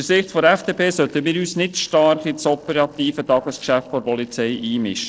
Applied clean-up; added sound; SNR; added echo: neural separator model SepFormer DNS4.